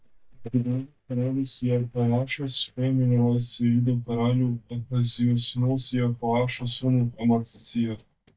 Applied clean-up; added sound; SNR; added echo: neural mask model DeepFilterNet 3.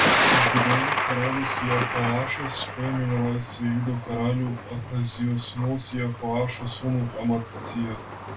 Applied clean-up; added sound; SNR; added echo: none; Thunder; 1 dB; reverberation time 0.2 s.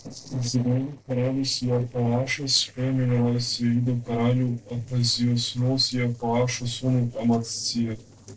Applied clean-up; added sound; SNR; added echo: neural separator model SepFormer DNS4.